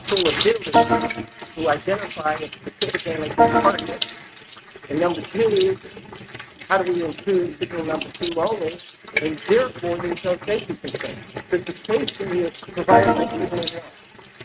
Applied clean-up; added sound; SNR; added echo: neural mask model RNNoise.